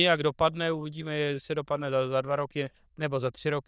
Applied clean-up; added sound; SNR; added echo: neural diffusion model UNIVERSE++.